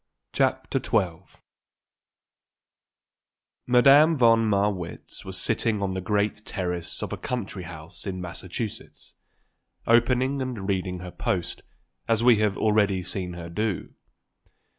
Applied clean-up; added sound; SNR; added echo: none; none; none; none.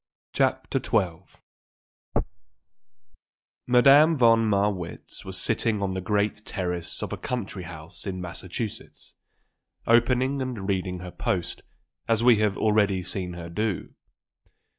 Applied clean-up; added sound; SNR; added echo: neural mask model DeepFilterNet 3.